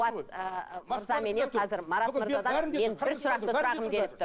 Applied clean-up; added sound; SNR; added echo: neural separator model SepFormer DNS4.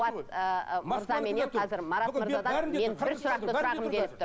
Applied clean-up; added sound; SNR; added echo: none; Rain; 19 dB; none.